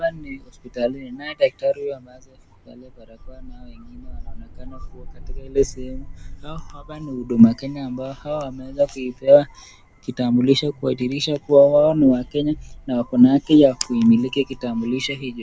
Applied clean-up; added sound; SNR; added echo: none; Wind; 17 dB; none.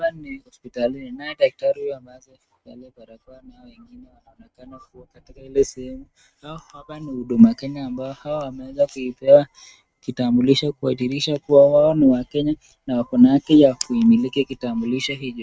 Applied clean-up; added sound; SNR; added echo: neural mask model RNNoise.